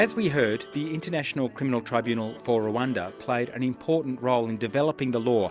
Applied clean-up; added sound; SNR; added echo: none; none; none; none.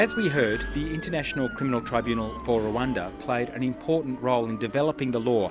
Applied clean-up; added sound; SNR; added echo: none; Engine / Mechanisms + Motor vehicle (road) / Siren; 11 dB; none.